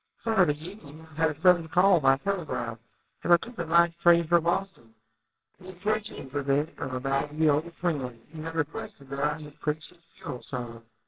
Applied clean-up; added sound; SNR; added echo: neural separator model SepFormer WHAMR!.